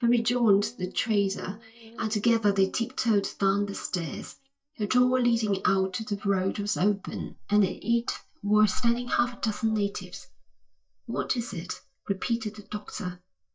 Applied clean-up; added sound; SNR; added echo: neural mask model DeepFilterNet 3.